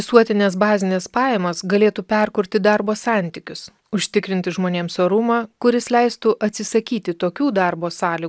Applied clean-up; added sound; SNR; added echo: none; none; none; none.